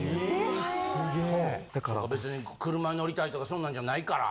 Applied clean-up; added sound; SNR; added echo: none; none; none; none.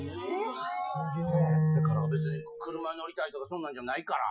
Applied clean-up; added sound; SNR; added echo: classical method Wiener filter.